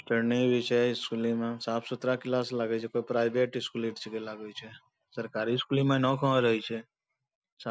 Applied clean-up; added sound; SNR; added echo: none; none; none; none.